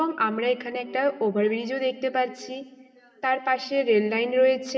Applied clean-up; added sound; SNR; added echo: none; none; none; reverberation time 1.6 s.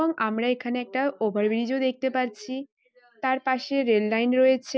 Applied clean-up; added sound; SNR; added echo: none; none; none; none.